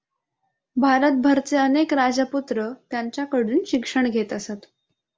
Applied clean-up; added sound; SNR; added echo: none; none; none; none.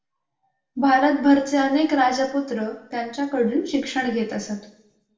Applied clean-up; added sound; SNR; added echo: none; none; none; reverberation time 0.6 s.